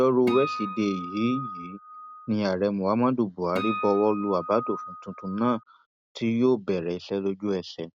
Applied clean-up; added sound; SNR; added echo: none; Acoustic guitar; 9 dB; none.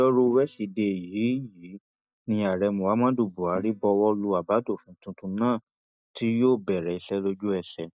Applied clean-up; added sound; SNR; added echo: neural mask model DeepFilterNet 3.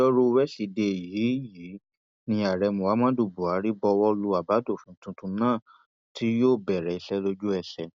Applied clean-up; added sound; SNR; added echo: none; none; none; none.